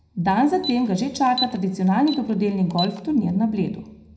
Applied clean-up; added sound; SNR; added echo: none; Alarm; 14 dB; reverberation time 0.3 s.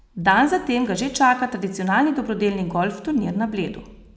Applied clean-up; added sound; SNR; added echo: none; none; none; none.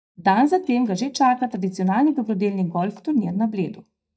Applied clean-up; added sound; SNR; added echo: neural mask model DeepFilterNet 3.